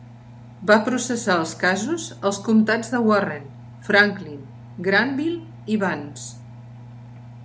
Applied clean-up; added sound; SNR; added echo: none; Engine; 18 dB; none.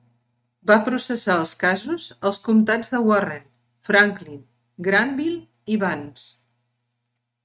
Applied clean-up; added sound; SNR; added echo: neural mask model RNNoise.